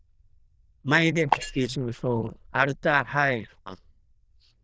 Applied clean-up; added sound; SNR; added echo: neural diffusion model UNIVERSE++.